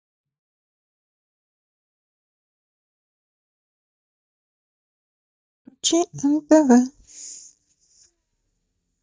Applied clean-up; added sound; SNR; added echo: neural mask model DeepFilterNet 3.